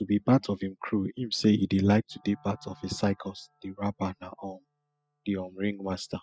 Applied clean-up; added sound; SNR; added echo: classical method spectral subtraction.